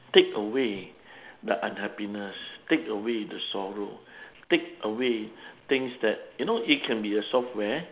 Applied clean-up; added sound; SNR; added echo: none; none; none; none.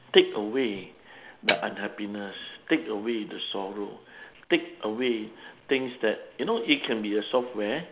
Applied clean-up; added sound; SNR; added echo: none; Snare drum; 4 dB; none.